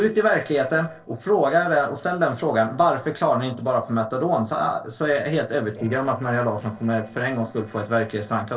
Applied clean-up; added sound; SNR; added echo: neural separator model SepFormer DNS4.